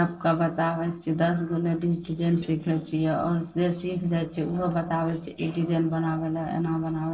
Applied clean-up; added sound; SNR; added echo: neural separator model SepFormer DNS4.